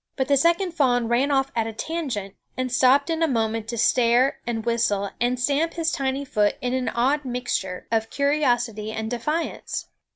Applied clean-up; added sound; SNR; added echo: none; none; none; none.